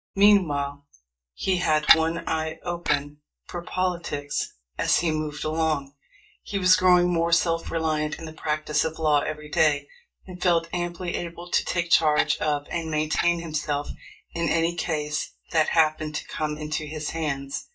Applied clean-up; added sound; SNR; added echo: neural mask model DeepFilterNet 3.